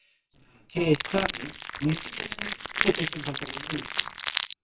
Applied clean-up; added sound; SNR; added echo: neural separator model SepFormer WHAMR!.